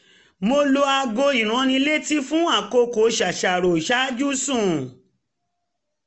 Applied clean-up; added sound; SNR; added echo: none; none; none; none.